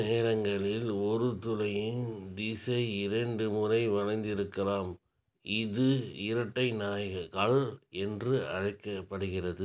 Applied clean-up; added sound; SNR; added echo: none; none; none; none.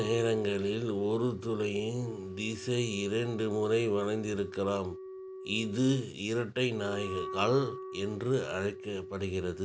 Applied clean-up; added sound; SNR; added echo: none; Wind instrument, woodwind instrument; 12 dB; none.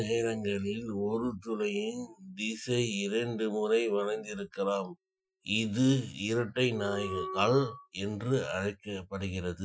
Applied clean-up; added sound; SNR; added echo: classical method Wiener filter.